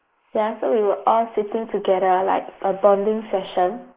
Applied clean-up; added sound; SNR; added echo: neural mask model Resemble Enhance denoiser.